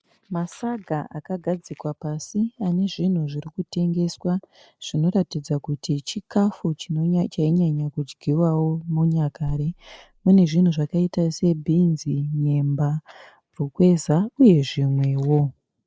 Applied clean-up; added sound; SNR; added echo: neural mask model Resemble Enhance denoiser.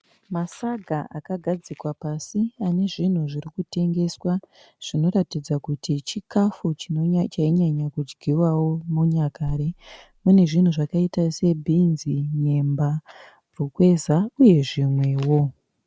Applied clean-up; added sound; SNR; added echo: none; Thump, thud; 15 dB; none.